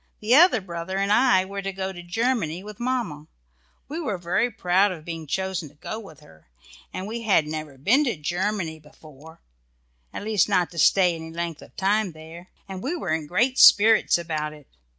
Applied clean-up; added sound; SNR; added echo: none; none; none; none.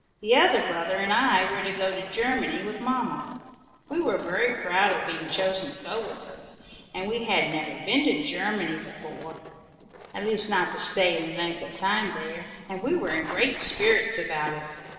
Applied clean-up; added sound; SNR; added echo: neural separator model SepFormer DNS4.